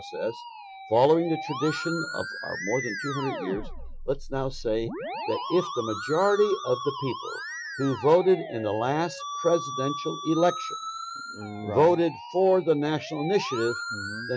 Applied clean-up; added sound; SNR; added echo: classical method Wiener filter.